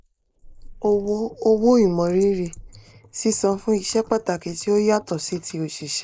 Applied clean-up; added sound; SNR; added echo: neural mask model Resemble Enhance denoiser.